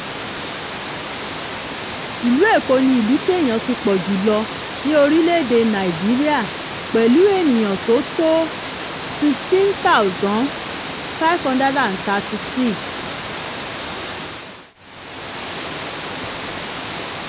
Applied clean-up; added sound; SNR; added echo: none; Water; 8 dB; none.